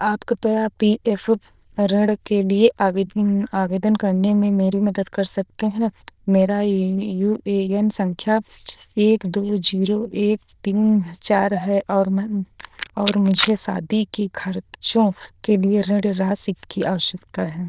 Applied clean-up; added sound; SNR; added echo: neural diffusion model UNIVERSE++.